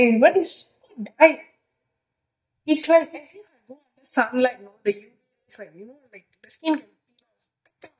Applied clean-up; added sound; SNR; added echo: neural mask model DeepFilterNet 3.